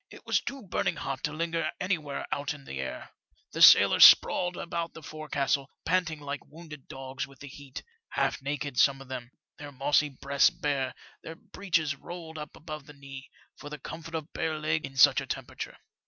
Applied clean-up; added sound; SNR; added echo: none; none; none; none.